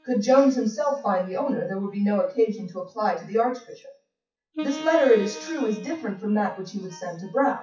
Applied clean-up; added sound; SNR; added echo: classical method WPE with log-MMSE.